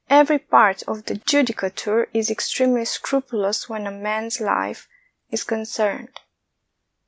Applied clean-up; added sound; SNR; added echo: none; none; none; none.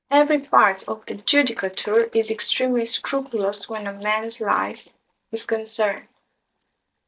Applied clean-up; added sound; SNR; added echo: neural mask model DeepFilterNet 3.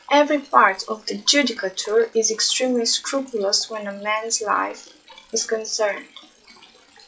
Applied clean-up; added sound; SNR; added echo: classical method WPE with log-MMSE.